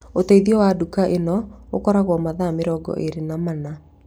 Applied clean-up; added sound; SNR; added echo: none; none; none; none.